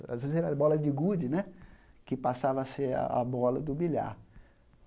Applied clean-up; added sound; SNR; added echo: none; none; none; none.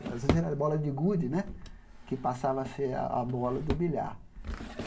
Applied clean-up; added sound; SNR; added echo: none; Drawer open or close; 8 dB; reverberation time 0.2 s.